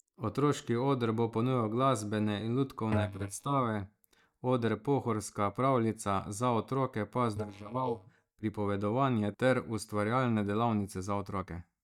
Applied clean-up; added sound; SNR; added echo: neural mask model DeepFilterNet 3.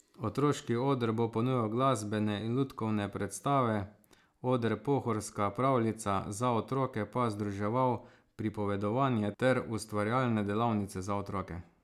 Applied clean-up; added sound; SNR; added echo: none; none; none; none.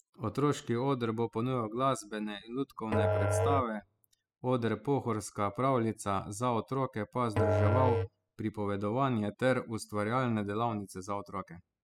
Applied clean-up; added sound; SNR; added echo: classical method spectral subtraction.